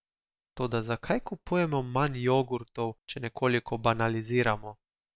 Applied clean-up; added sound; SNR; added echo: none; none; none; none.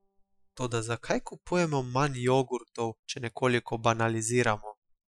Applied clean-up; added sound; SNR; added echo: classical method Wiener filter.